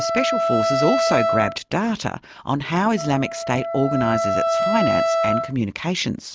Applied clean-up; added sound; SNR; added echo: none; Wind instrument, woodwind instrument; 0 dB; none.